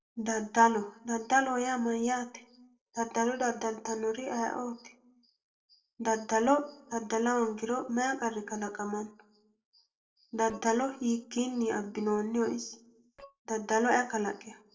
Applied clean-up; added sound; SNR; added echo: neural separator model SepFormer DNS4.